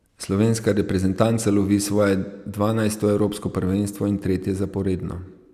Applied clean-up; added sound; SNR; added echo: none; none; none; none.